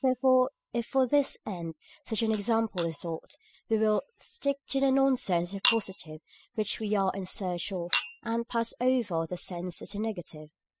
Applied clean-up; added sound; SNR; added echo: classical method spectral subtraction.